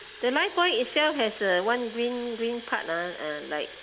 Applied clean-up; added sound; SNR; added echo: none; Fill (with liquid) / Water tap, faucet; 17 dB; none.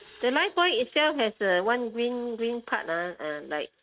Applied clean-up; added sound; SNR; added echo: neural mask model RNNoise.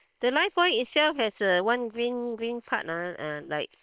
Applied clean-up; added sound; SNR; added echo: neural separator model SepFormer WHAM!.